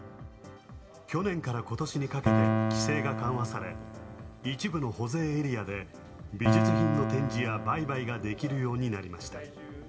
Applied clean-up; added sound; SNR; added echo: none; Piano; 0 dB; reverberation time 1.6 s.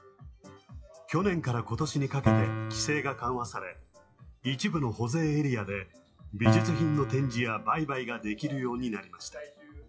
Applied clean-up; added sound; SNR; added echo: classical method WPE with log-MMSE.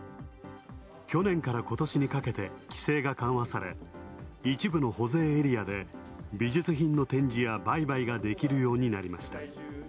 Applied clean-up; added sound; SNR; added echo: none; none; none; none.